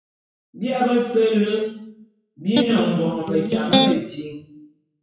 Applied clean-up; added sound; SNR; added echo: classical method WPE with log-MMSE.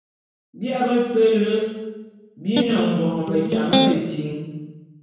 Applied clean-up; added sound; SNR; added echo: none; Electric guitar; 1 dB; reverberation time 1.0 s.